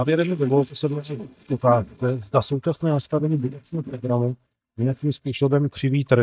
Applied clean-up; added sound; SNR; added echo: neural mask model DeepFilterNet 3.